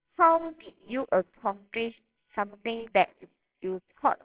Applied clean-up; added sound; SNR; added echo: neural separator model SepFormer WHAMR!.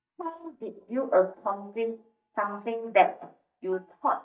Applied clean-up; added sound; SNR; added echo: neural mask model DeepFilterNet 3.